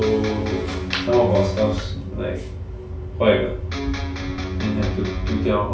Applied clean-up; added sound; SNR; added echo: none; Electric guitar; 7 dB; reverberation time 0.2 s.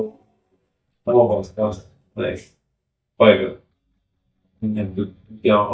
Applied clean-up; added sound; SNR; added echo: neural mask model DeepFilterNet 3.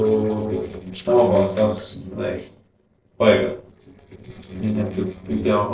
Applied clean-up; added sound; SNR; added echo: neural separator model SepFormer DNS4.